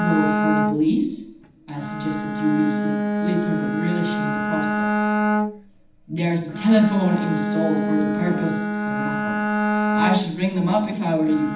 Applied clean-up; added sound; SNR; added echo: none; Bowed string instrument; 0 dB; reverberation time 0.8 s.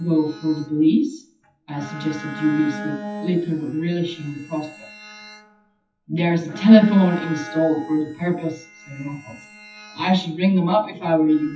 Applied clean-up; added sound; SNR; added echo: classical method WPE with log-MMSE.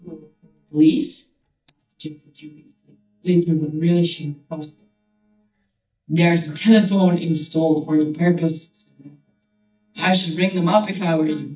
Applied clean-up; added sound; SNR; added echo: neural mask model DeepFilterNet 3.